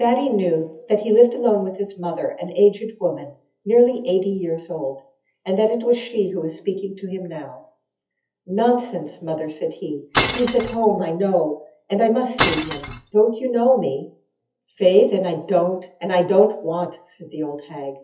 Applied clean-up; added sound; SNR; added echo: classical method WPE with log-MMSE.